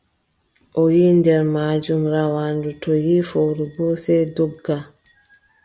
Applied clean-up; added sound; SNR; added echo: none; Bell; 18 dB; none.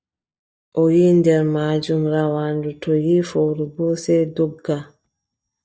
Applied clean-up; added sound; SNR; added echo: neural mask model DeepFilterNet 3.